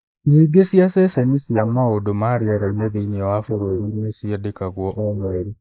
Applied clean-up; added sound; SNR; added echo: neural mask model Resemble Enhance denoiser.